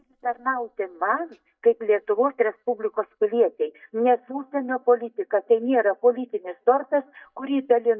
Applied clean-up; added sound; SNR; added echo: neural mask model DeepFilterNet 3.